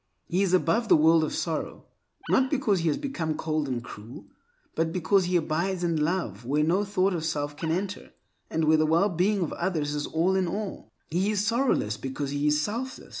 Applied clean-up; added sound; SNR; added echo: none; Animal; 20 dB; none.